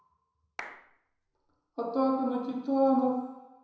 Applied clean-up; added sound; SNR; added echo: none; Clapping; 17 dB; reverberation time 1.0 s.